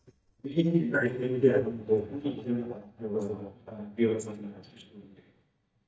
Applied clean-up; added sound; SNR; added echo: neural mask model DeepFilterNet 3.